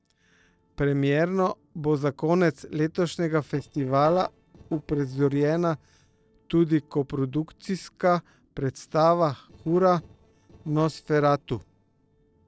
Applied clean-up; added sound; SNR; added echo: neural separator model SepFormer DNS4.